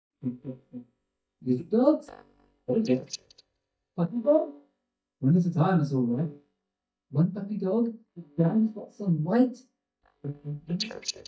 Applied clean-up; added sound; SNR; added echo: neural mask model DeepFilterNet 3.